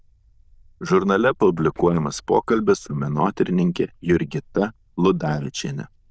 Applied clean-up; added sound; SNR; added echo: neural diffusion model UNIVERSE++.